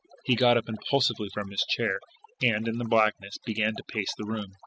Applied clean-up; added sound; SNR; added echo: classical method spectral subtraction.